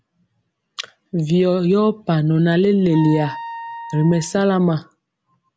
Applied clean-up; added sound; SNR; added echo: none; Wind instrument, woodwind instrument; 16 dB; none.